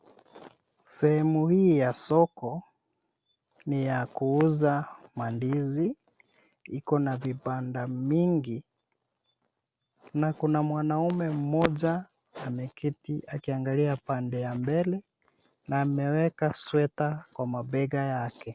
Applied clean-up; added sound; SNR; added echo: none; none; none; none.